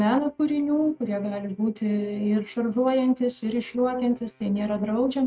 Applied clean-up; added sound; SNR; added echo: neural mask model RNNoise.